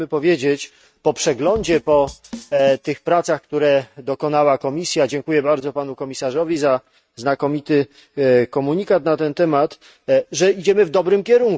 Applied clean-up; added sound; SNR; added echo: neural mask model RNNoise.